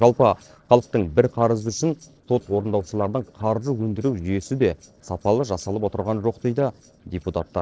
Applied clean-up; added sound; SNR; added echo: neural separator model SepFormer DNS4.